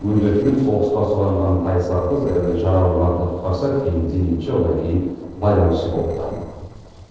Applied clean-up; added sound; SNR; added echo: neural separator model SepFormer DNS4.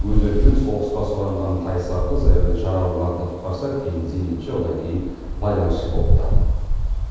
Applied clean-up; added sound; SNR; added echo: none; Wind; -3 dB; reverberation time 1.2 s.